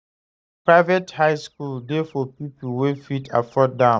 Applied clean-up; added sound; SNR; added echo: neural mask model DeepFilterNet 3.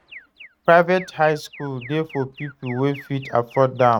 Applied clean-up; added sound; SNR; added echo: neural mask model RNNoise.